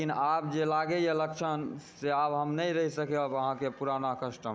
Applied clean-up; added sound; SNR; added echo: none; none; none; none.